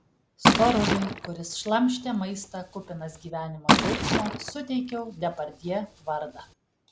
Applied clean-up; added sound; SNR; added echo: none; Liquid; -1 dB; none.